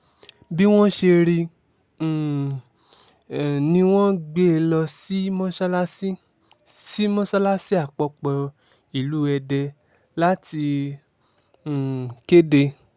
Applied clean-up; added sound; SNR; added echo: none; none; none; none.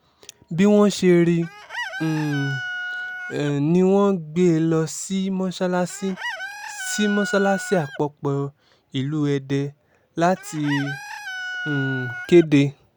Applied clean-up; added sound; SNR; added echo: none; Chicken, rooster; 13 dB; none.